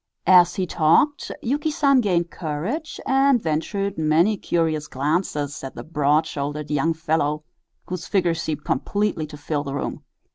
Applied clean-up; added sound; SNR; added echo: none; none; none; none.